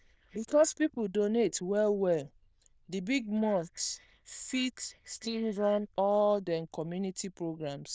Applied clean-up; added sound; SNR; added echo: neural diffusion model UNIVERSE++.